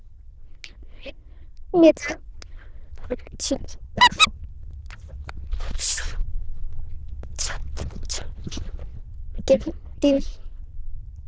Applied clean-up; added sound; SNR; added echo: neural diffusion model UNIVERSE++.